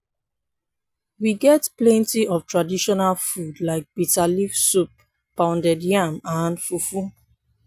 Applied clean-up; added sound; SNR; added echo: none; none; none; none.